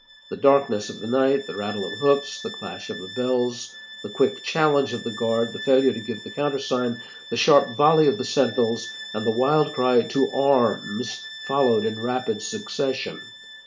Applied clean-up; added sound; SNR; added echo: none; Bowed string instrument; 15 dB; none.